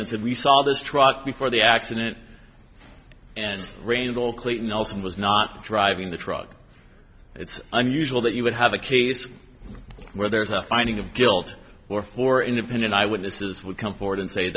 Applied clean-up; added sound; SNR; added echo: none; none; none; none.